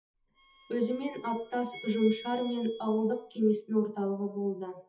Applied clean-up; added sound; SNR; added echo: classical method WPE with log-MMSE.